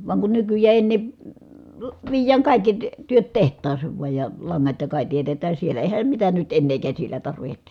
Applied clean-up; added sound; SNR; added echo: none; none; none; none.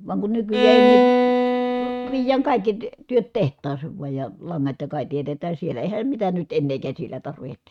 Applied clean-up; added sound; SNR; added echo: neural mask model RNNoise.